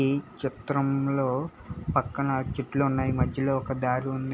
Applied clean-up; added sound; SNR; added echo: none; none; none; none.